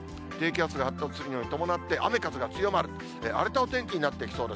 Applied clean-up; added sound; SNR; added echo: none; none; none; none.